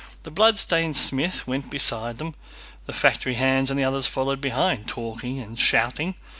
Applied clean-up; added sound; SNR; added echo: none; none; none; none.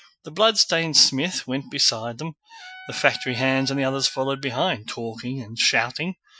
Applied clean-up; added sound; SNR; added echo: classical method Wiener filter.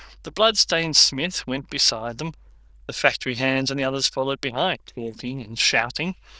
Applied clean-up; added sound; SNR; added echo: neural diffusion model UNIVERSE++.